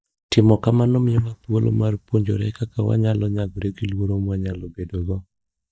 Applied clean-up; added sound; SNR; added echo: neural mask model DeepFilterNet 3.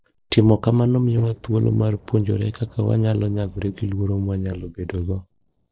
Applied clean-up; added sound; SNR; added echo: neural separator model SepFormer DNS4.